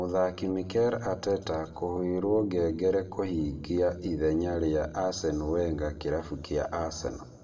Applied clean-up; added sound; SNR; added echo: none; none; none; reverberation time 1.4 s.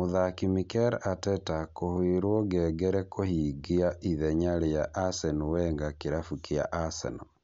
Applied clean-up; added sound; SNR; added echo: none; none; none; none.